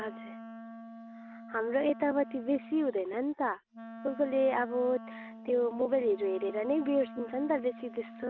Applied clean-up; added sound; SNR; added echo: none; Wind instrument, woodwind instrument; 14 dB; none.